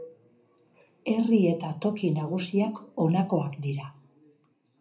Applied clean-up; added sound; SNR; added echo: none; none; none; reverberation time 0.3 s.